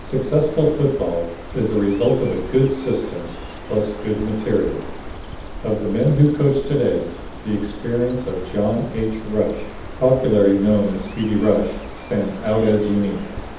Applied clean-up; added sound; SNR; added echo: none; Bird; 12 dB; reverberation time 0.8 s.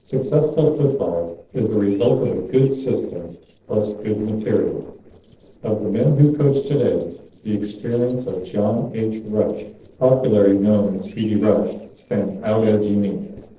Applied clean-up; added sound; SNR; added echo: neural separator model SepFormer DNS4.